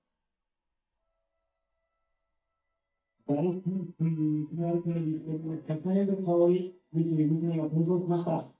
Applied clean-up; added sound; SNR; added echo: neural mask model DeepFilterNet 3.